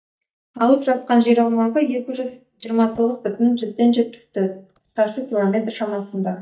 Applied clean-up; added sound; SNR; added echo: neural mask model DeepFilterNet 3.